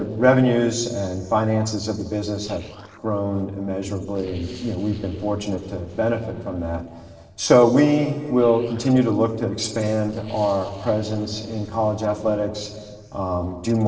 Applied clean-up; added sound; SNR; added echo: neural separator model SepFormer DNS4.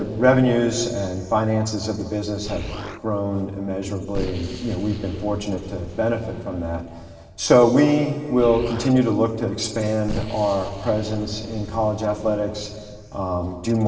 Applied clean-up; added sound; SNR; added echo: none; Explosion; 14 dB; reverberation time 2.0 s.